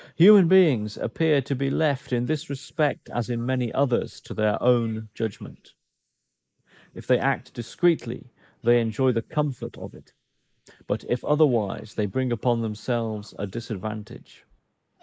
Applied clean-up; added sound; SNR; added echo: neural mask model Resemble Enhance denoiser.